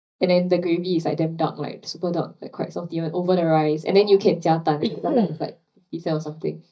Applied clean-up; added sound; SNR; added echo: neural mask model DeepFilterNet 3.